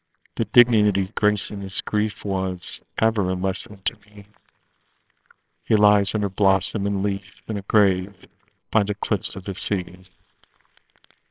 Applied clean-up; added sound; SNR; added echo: neural separator model SepFormer WHAMR!.